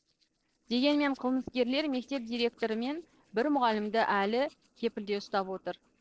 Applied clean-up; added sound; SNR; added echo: neural separator model SepFormer DNS4.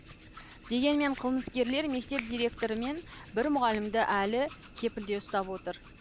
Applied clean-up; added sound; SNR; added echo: none; Hands; 15 dB; none.